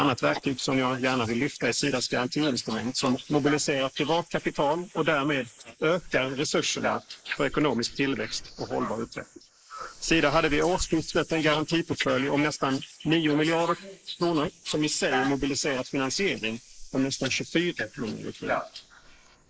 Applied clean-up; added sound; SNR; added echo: neural mask model Resemble Enhance denoiser.